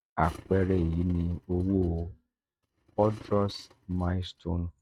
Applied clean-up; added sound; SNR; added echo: neural mask model RNNoise.